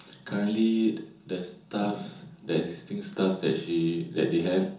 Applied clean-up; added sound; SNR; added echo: none; none; none; reverberation time 0.6 s.